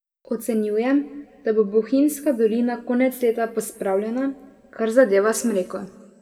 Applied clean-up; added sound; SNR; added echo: none; none; none; reverberation time 1.2 s.